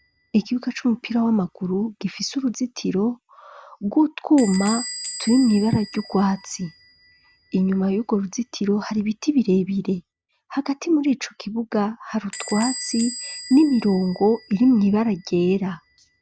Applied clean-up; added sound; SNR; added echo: none; Door / Bell; 16 dB; none.